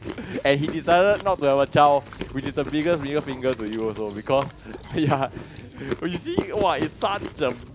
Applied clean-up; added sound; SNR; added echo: none; Chewing, mastication; 11 dB; none.